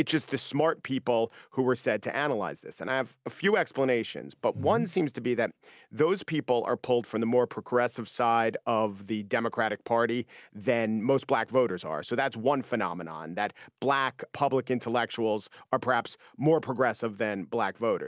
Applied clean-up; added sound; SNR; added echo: none; none; none; none.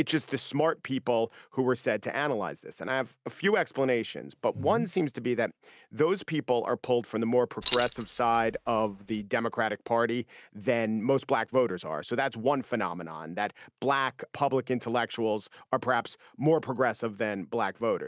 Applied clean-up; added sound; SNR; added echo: neural mask model RNNoise.